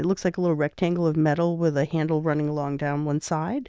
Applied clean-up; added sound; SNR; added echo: none; none; none; none.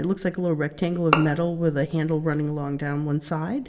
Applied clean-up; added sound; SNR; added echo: none; Bowed string instrument; 6 dB; reverberation time 1.0 s.